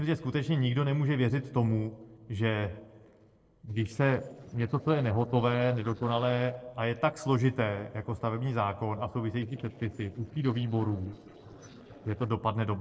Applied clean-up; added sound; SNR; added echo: neural separator model SepFormer DNS4.